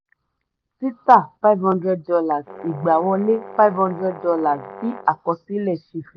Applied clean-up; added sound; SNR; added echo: none; Brass instrument; 16 dB; none.